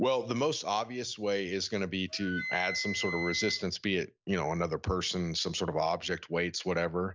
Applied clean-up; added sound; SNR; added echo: none; Wind instrument, woodwind instrument; 8 dB; none.